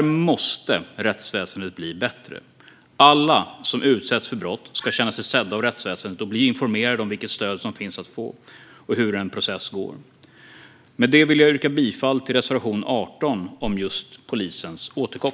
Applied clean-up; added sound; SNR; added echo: none; Squeak + Whoosh, swoosh, swish; 13 dB; none.